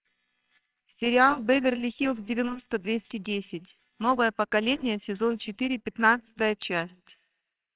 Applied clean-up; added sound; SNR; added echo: neural separator model SepFormer WHAMR!.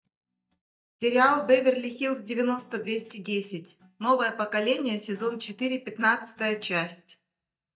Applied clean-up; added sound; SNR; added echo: neural mask model DeepFilterNet 3.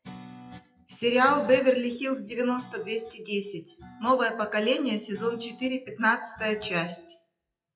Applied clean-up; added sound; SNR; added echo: classical method WPE with log-MMSE.